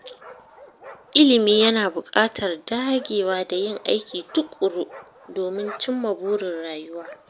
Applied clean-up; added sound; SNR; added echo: none; Bark; 20 dB; none.